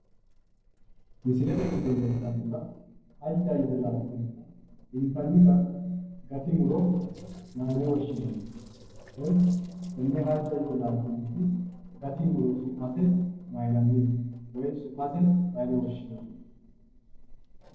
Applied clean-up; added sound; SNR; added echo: neural separator model SepFormer DNS4.